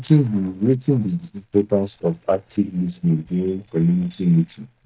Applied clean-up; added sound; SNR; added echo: neural mask model DeepFilterNet 3.